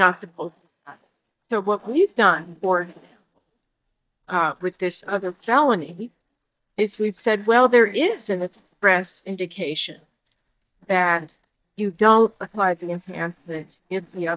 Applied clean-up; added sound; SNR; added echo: neural mask model DeepFilterNet 3.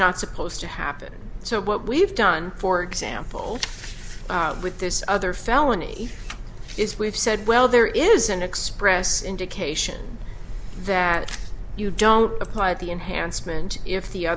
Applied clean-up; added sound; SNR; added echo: none; none; none; none.